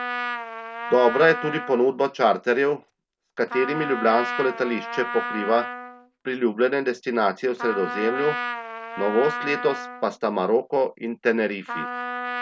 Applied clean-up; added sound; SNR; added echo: none; Trumpet; 9 dB; none.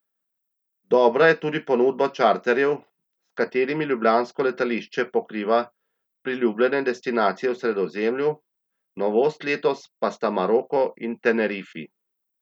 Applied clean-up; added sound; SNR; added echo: none; none; none; none.